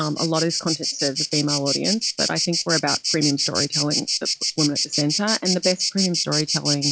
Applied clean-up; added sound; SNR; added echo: classical method log-MMSE.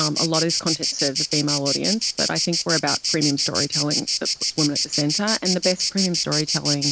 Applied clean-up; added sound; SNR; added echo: none; Insect; 0 dB; none.